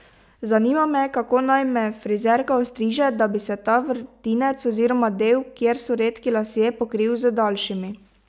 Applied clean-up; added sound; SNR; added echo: none; none; none; none.